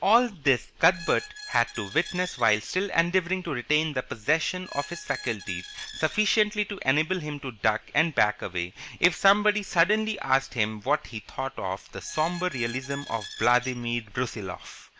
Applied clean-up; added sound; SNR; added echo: none; Squeak; 16 dB; none.